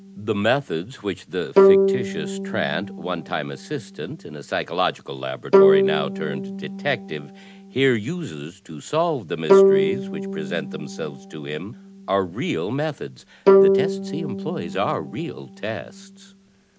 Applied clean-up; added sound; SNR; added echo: none; Bowed string instrument; -4 dB; none.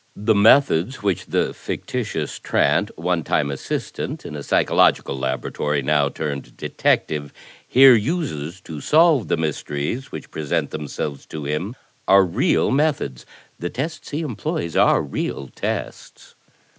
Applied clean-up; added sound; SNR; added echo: none; none; none; none.